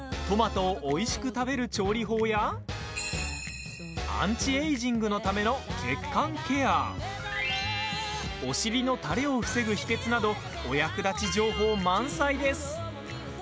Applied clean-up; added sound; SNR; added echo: none; none; none; none.